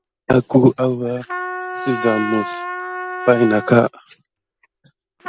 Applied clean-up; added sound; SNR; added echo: none; Trumpet; 10 dB; none.